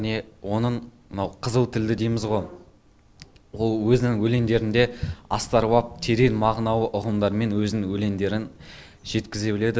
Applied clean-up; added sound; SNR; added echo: none; none; none; none.